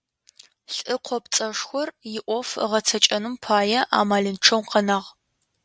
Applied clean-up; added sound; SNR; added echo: none; none; none; none.